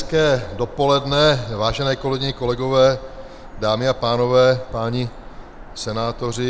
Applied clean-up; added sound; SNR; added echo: none; Bird vocalization, bird call, bird song; 15 dB; none.